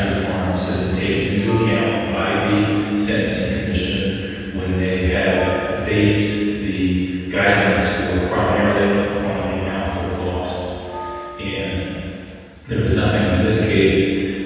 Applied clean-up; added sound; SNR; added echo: none; Bell; 16 dB; reverberation time 2.1 s.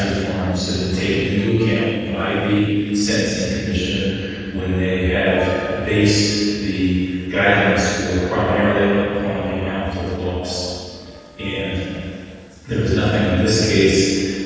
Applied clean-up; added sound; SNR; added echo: neural separator model SepFormer DNS4.